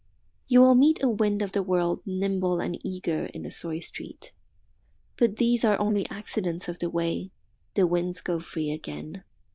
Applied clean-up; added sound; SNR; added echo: neural diffusion model UNIVERSE++.